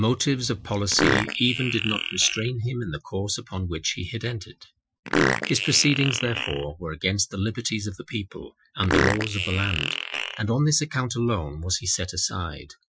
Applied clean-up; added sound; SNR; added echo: classical method Wiener filter.